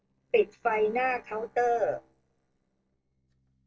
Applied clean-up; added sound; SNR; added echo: neural separator model SepFormer DNS4.